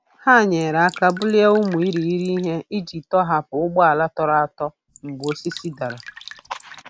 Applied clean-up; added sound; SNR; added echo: none; Drip; 19 dB; none.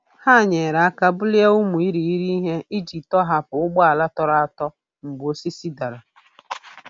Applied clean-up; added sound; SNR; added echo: none; none; none; none.